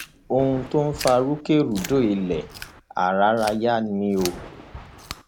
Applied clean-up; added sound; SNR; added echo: none; Thunder + Chewing, mastication; 15 dB; none.